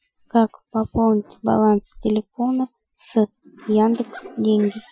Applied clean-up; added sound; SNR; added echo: classical method Wiener filter.